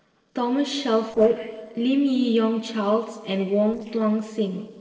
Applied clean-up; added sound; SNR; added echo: neural separator model SepFormer DNS4.